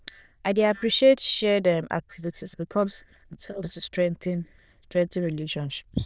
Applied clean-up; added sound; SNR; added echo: neural diffusion model UNIVERSE++.